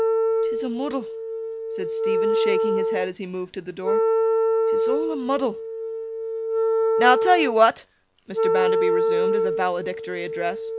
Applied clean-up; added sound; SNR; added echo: none; Wind instrument, woodwind instrument; -3 dB; none.